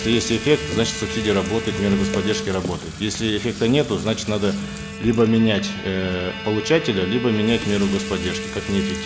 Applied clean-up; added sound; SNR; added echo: none; Sink (filling or washing) / Water tap, faucet + Bowed string instrument; 10 dB; none.